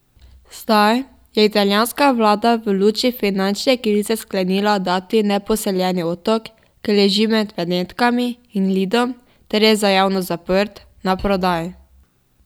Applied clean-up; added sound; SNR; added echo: none; none; none; none.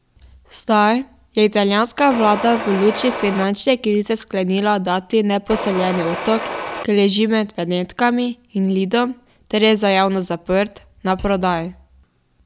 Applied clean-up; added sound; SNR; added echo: none; Mechanisms; 7 dB; none.